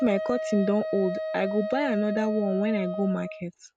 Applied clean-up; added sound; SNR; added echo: none; Wind instrument, woodwind instrument; 5 dB; none.